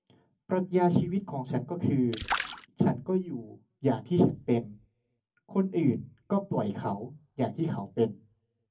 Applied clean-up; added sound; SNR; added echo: none; Splash, splatter; 8 dB; reverberation time 0.3 s.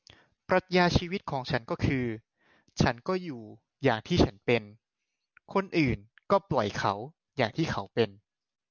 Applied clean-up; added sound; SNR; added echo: none; none; none; none.